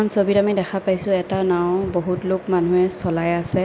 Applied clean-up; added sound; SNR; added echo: none; none; none; none.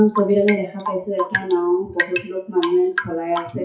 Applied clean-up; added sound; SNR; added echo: classical method WPE with log-MMSE.